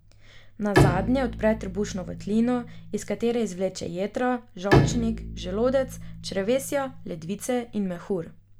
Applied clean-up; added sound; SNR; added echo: none; Bowed string instrument; 2 dB; none.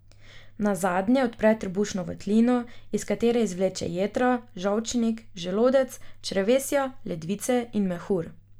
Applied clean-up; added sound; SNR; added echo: none; none; none; none.